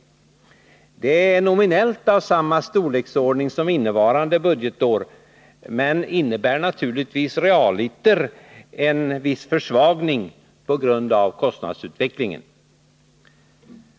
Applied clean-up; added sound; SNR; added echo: none; none; none; none.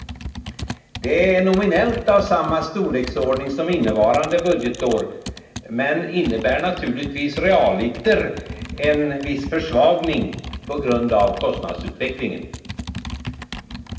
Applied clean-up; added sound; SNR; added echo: none; Computer keyboard; 12 dB; reverberation time 0.9 s.